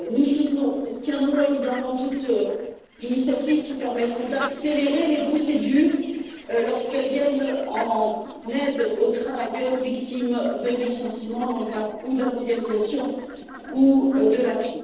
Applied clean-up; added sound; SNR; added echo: neural separator model SepFormer DNS4.